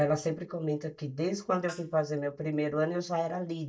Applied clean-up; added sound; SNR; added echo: neural mask model DeepFilterNet 3.